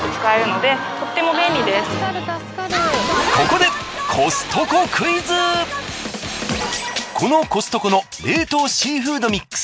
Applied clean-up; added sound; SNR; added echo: none; none; none; none.